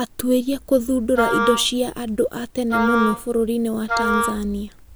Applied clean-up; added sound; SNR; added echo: none; Wind instrument, woodwind instrument; 2 dB; none.